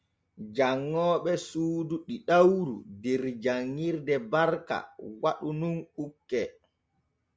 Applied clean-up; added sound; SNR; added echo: none; none; none; none.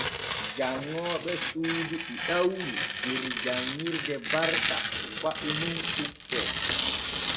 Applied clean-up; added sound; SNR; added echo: none; Tearing; -3 dB; reverberation time 0.9 s.